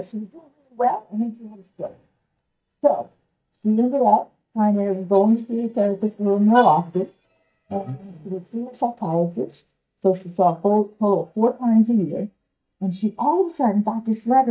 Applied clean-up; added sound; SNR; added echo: neural mask model DeepFilterNet 3.